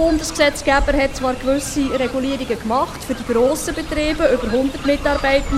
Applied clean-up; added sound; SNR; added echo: none; Fowl; 9 dB; none.